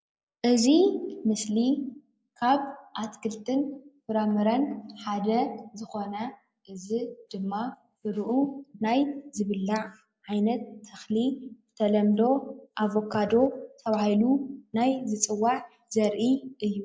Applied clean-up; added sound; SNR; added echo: neural mask model Resemble Enhance denoiser.